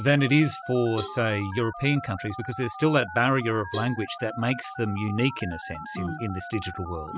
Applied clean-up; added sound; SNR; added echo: classical method spectral subtraction.